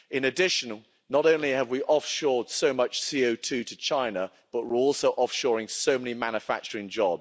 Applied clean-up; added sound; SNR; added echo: none; none; none; none.